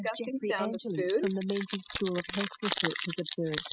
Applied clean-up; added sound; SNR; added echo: classical method spectral subtraction.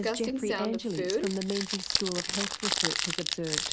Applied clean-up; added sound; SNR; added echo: none; Crumpling, crinkling; -2 dB; none.